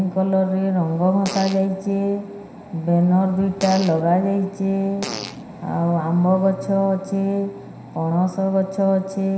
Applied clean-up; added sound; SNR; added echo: none; Fart; 15 dB; reverberation time 0.9 s.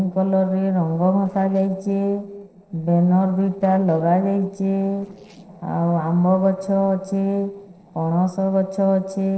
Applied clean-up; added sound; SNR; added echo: neural separator model SepFormer DNS4.